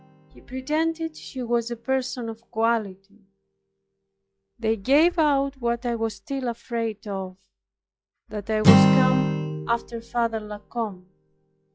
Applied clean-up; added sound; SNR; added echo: classical method log-MMSE.